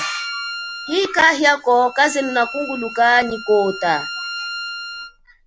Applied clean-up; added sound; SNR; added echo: none; Bowed string instrument; 11 dB; none.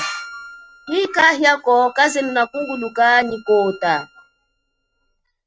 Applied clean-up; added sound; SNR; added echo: neural mask model RNNoise.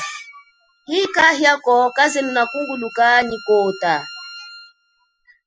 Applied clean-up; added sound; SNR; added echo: classical method spectral subtraction.